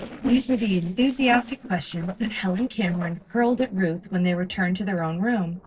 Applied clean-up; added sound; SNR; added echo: neural separator model SepFormer DNS4.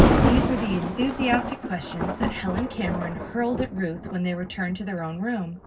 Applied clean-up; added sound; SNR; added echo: none; Thunder; -2 dB; reverberation time 0.4 s.